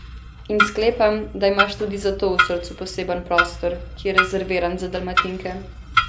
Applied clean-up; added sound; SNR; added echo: none; Clock; 1 dB; none.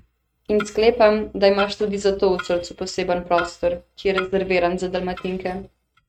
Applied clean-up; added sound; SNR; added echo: neural mask model RNNoise.